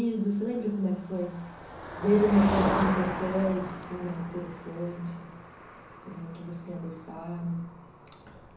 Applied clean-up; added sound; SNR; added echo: none; Motor vehicle (road); 7 dB; reverberation time 0.7 s.